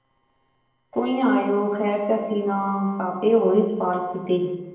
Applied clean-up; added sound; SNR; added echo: neural separator model SepFormer DNS4.